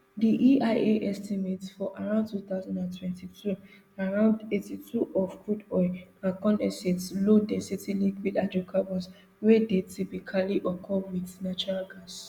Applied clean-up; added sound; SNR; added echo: none; none; none; none.